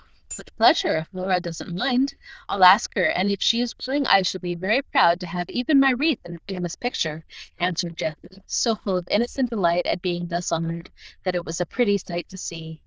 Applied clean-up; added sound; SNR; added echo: neural diffusion model UNIVERSE++.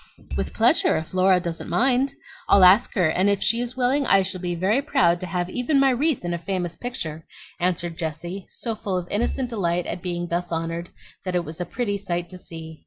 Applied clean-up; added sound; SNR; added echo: none; Marimba, xylophone / Wood; 4 dB; none.